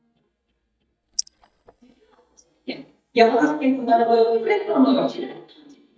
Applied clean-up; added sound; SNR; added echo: neural mask model DeepFilterNet 3.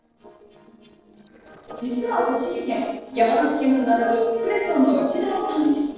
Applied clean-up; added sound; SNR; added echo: neural separator model SepFormer DNS4.